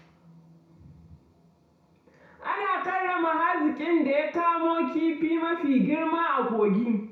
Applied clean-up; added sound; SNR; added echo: none; none; none; reverberation time 0.6 s.